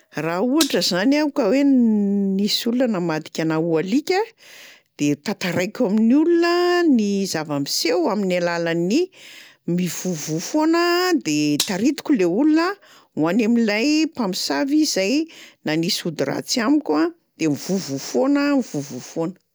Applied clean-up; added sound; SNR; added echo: none; Gunshot, gunfire; 11 dB; none.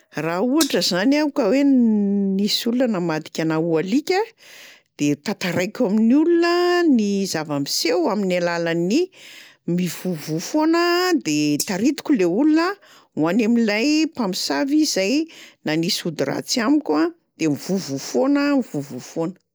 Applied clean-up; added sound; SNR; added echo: neural mask model Resemble Enhance denoiser.